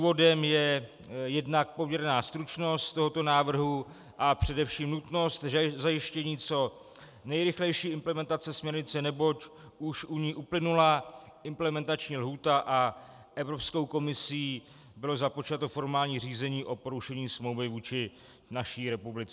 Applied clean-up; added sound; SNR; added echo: none; none; none; none.